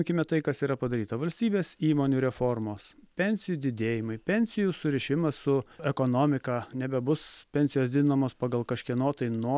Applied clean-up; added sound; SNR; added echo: none; none; none; none.